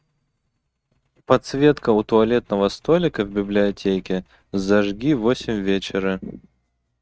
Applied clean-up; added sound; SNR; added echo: neural mask model RNNoise.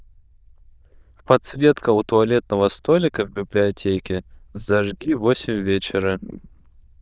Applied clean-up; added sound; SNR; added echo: neural diffusion model UNIVERSE++.